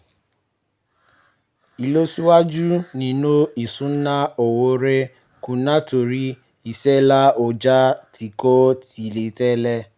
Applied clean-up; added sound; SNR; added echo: none; none; none; none.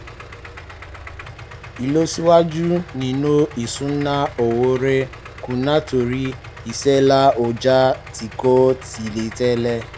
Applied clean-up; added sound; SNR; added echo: none; Idling; 17 dB; none.